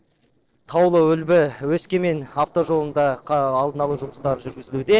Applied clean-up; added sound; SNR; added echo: neural separator model SepFormer DNS4.